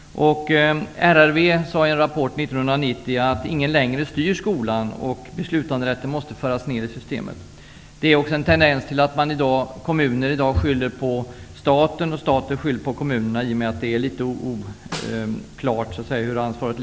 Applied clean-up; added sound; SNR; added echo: none; Snare drum; 17 dB; none.